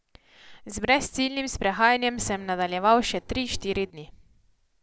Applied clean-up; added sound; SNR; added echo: neural separator model SepFormer DNS4.